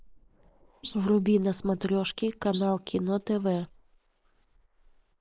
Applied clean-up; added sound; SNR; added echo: neural mask model Resemble Enhance denoiser.